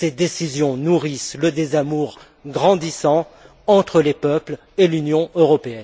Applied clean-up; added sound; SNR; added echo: none; none; none; none.